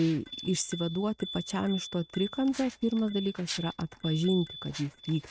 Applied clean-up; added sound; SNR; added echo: neural mask model RNNoise.